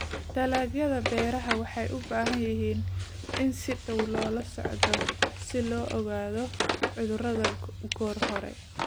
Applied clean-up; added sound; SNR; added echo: none; Wood; 4 dB; none.